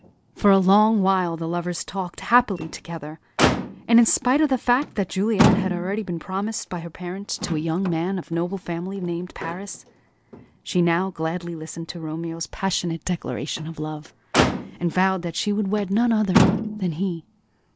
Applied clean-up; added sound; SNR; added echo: none; Motor vehicle (road); 5 dB; none.